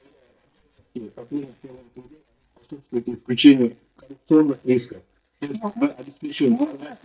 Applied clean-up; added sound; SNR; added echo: neural mask model DeepFilterNet 3.